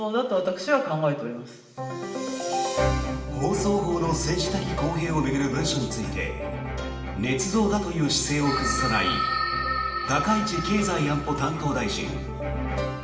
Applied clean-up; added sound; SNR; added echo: none; none; none; reverberation time 1.0 s.